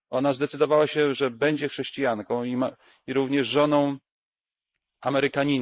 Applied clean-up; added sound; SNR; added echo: neural mask model Resemble Enhance denoiser.